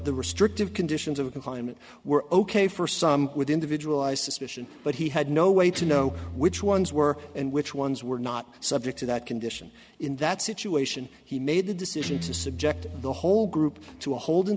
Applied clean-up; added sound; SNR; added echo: none; Guitar; 15 dB; none.